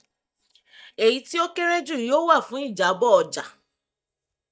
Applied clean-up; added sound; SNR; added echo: neural mask model DeepFilterNet 3.